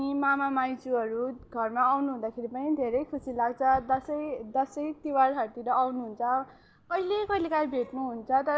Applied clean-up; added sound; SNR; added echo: none; none; none; none.